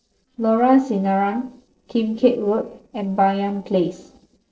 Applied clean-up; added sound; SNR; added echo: neural separator model SepFormer DNS4.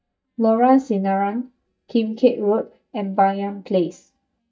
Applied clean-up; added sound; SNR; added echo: neural mask model DeepFilterNet 3.